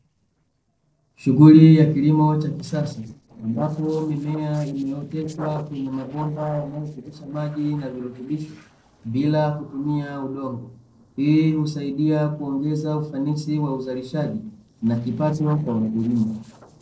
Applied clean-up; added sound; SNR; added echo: neural separator model SepFormer DNS4.